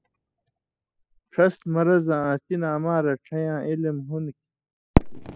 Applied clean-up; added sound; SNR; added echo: classical method spectral subtraction.